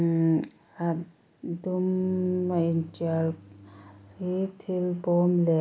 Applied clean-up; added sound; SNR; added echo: none; none; none; none.